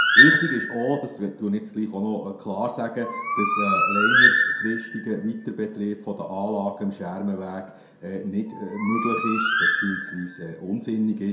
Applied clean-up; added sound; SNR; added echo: none; Bird; -3 dB; reverberation time 0.6 s.